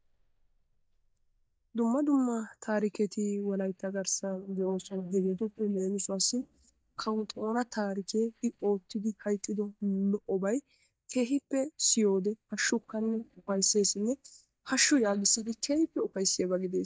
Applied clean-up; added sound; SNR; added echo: neural mask model DeepFilterNet 3.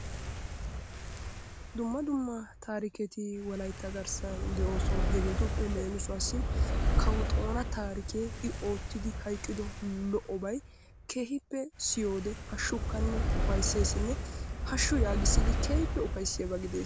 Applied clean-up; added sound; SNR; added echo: none; Fire; -3 dB; none.